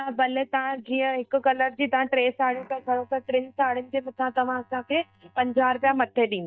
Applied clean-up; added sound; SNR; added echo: neural mask model DeepFilterNet 3.